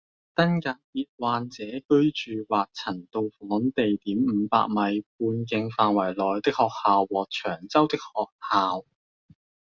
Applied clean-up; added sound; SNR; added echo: none; none; none; none.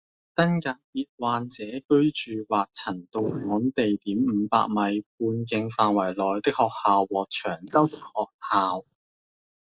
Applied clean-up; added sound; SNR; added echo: neural mask model Resemble Enhance denoiser.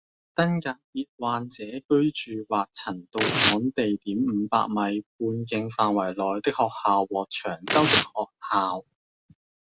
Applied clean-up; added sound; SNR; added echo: none; Tearing; -2 dB; none.